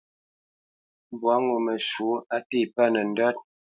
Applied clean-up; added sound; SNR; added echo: none; none; none; none.